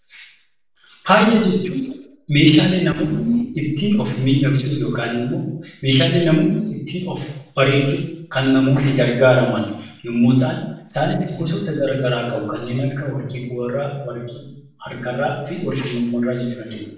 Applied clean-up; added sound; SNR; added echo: neural separator model SepFormer DNS4.